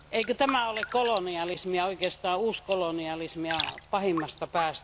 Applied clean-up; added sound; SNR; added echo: none; Raindrop; 10 dB; none.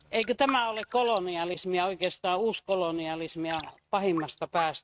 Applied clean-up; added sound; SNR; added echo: neural mask model RNNoise.